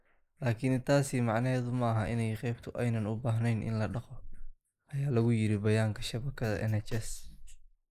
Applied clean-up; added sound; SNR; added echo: neural mask model Resemble Enhance denoiser.